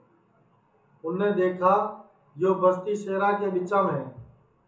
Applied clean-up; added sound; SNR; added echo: none; none; none; reverberation time 0.7 s.